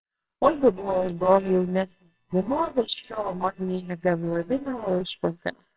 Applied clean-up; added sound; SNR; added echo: neural separator model SepFormer WHAMR!.